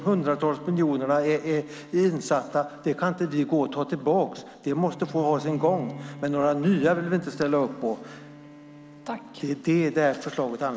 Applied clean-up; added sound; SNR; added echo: none; Bowed string instrument; 19 dB; none.